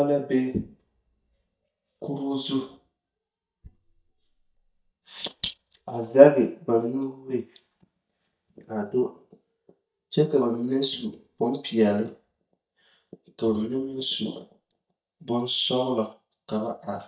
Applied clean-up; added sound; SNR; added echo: neural mask model DeepFilterNet 3.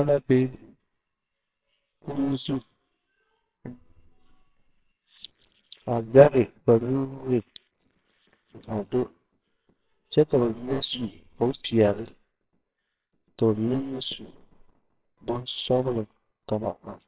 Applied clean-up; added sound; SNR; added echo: neural separator model SepFormer WHAMR!.